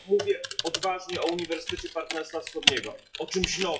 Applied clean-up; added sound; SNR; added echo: classical method WPE with log-MMSE.